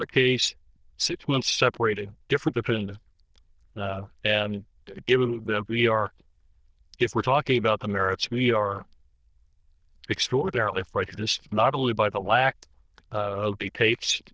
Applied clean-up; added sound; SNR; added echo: neural diffusion model UNIVERSE++.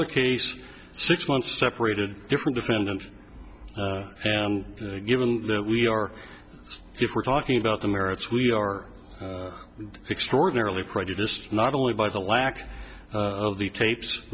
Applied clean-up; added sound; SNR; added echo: none; none; none; none.